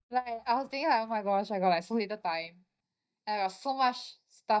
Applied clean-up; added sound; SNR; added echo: neural mask model DeepFilterNet 3.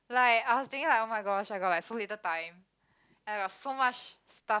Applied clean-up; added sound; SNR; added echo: none; none; none; none.